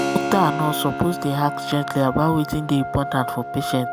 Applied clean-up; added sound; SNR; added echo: none; Keyboard (musical) + Wind instrument, woodwind instrument; 6 dB; none.